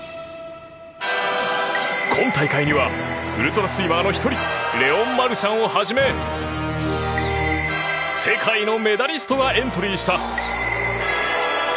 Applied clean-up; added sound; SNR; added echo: none; none; none; none.